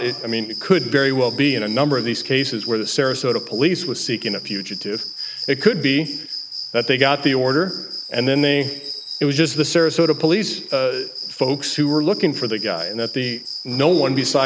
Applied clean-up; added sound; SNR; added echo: none; Cricket; 10 dB; none.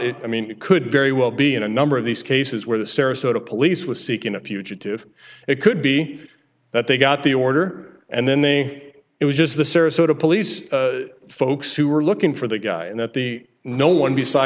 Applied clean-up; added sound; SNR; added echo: none; none; none; none.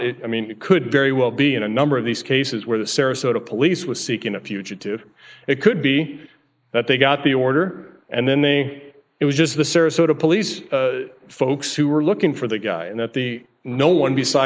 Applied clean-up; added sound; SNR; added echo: neural mask model Resemble Enhance denoiser.